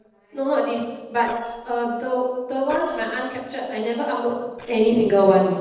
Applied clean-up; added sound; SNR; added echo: neural separator model SepFormer DNS4.